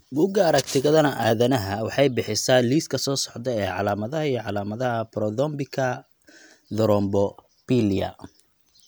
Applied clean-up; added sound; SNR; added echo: none; none; none; none.